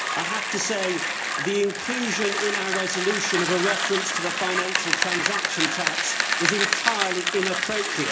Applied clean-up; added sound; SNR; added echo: none; Bicycle; -2 dB; reverberation time 0.4 s.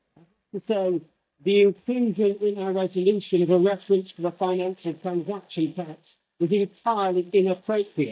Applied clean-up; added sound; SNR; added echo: neural mask model DeepFilterNet 3.